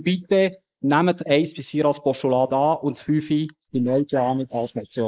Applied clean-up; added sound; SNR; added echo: neural mask model Resemble Enhance denoiser.